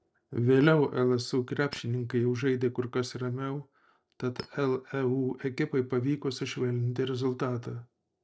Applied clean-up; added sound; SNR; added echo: neural separator model SepFormer DNS4.